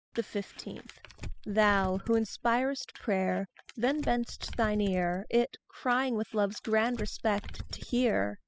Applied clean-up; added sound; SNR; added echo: classical method spectral subtraction.